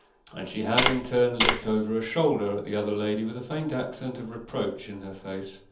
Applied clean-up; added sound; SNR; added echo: none; Tap; -3 dB; reverberation time 0.7 s.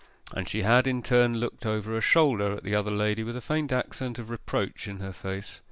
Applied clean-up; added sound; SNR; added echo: none; none; none; none.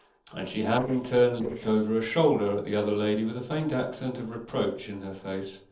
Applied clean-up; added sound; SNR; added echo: neural separator model SepFormer DNS4.